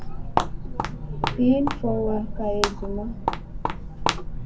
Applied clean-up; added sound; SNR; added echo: none; Walk, footsteps; -1 dB; reverberation time 0.3 s.